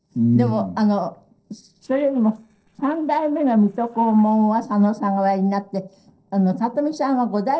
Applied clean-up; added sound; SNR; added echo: neural separator model SepFormer DNS4.